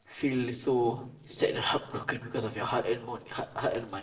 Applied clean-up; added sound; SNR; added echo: neural separator model SepFormer DNS4.